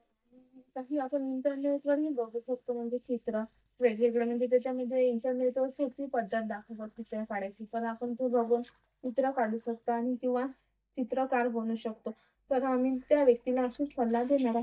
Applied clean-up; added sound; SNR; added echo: neural mask model DeepFilterNet 3.